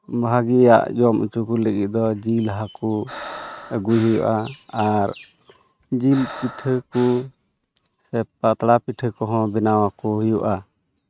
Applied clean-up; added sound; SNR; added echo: neural mask model RNNoise.